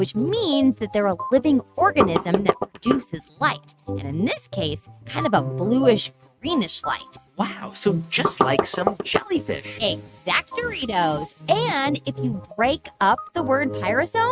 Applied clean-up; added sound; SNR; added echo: neural mask model RNNoise.